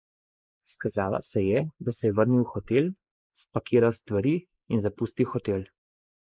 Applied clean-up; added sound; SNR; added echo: neural mask model Resemble Enhance denoiser.